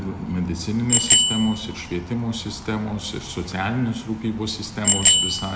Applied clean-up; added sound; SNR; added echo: none; Bicycle bell; -2 dB; none.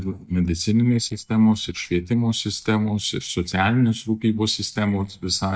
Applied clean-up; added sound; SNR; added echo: neural mask model DeepFilterNet 3.